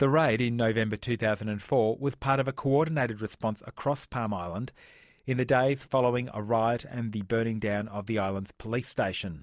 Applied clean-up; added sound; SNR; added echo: none; none; none; none.